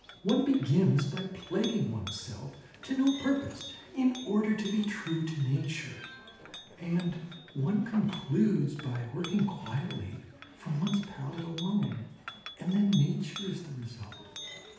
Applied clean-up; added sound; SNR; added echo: none; Chink, clink; 16 dB; reverberation time 0.8 s.